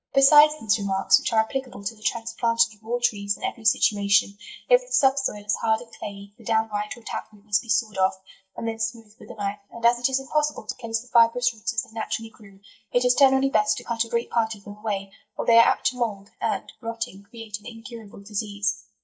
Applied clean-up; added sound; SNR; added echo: neural mask model DeepFilterNet 3.